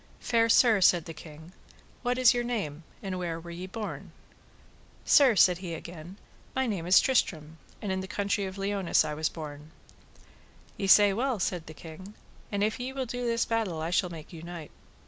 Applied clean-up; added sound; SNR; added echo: none; none; none; none.